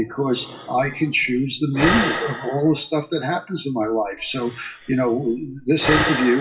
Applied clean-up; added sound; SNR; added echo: classical method WPE with log-MMSE.